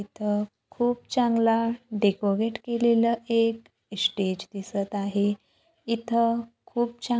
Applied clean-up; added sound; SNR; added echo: none; none; none; none.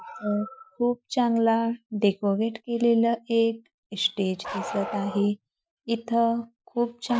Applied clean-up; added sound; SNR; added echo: classical method Wiener filter.